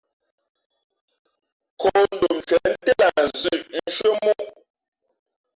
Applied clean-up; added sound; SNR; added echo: none; none; none; none.